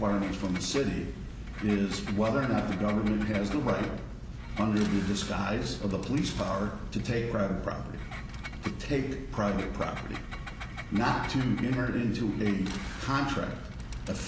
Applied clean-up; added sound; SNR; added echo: none; Engine; 15 dB; none.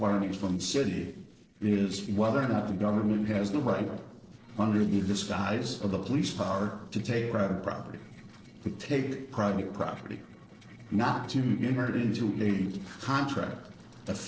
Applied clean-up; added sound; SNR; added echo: neural separator model SepFormer DNS4.